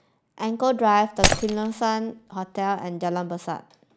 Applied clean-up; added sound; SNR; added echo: none; Shatter; 1 dB; none.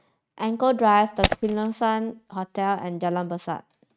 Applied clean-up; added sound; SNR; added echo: neural mask model RNNoise.